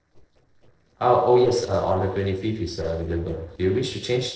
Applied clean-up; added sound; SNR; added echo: neural separator model SepFormer DNS4.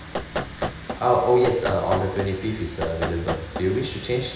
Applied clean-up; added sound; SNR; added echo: none; Knock; 7 dB; reverberation time 1.1 s.